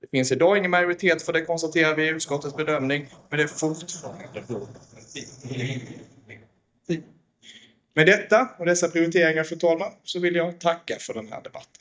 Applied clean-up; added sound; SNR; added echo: neural mask model DeepFilterNet 3.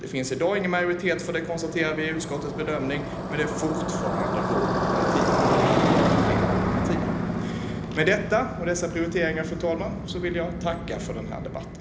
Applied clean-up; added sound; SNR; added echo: none; Motorcycle; -2 dB; reverberation time 0.8 s.